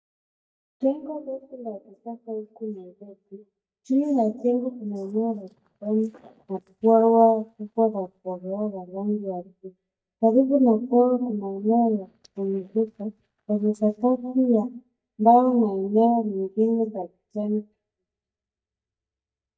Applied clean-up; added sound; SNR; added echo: neural mask model DeepFilterNet 3.